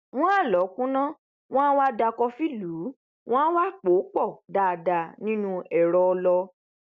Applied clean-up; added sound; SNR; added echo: none; none; none; none.